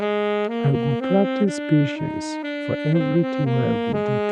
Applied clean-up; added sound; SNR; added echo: neural mask model RNNoise.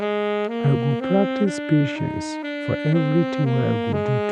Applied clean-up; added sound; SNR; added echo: none; Wind instrument, woodwind instrument; 2 dB; none.